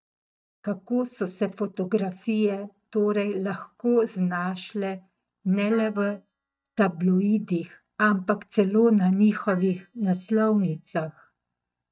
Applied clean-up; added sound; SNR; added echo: neural mask model DeepFilterNet 3.